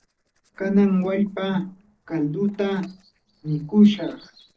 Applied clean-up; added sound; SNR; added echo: neural separator model SepFormer DNS4.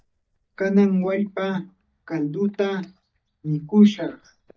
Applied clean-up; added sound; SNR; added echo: neural mask model DeepFilterNet 3.